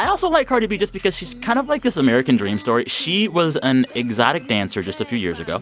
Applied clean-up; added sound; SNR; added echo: none; none; none; none.